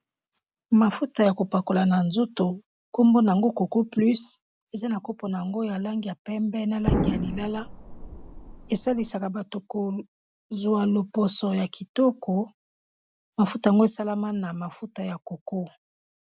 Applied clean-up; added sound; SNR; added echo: none; Explosion; 5 dB; none.